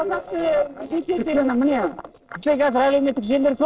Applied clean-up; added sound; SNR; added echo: neural separator model SepFormer DNS4.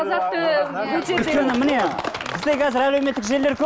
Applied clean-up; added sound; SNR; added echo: none; none; none; none.